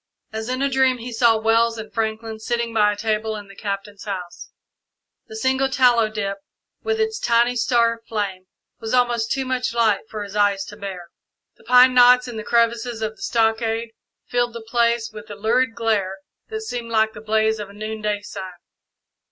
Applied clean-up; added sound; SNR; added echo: none; none; none; none.